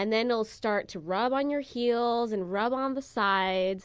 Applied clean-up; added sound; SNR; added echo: none; none; none; none.